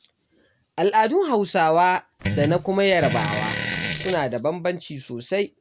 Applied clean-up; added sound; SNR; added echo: none; Fart; 2 dB; none.